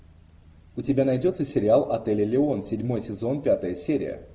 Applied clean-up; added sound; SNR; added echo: none; none; none; none.